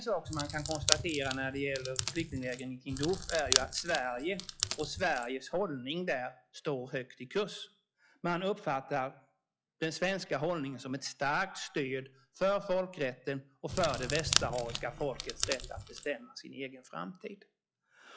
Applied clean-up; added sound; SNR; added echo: classical method log-MMSE.